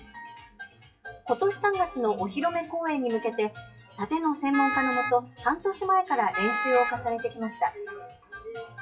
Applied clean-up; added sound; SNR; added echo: classical method WPE with log-MMSE.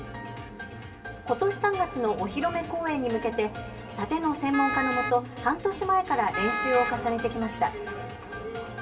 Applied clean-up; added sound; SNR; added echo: none; Wind instrument, woodwind instrument; 4 dB; reverberation time 2.9 s.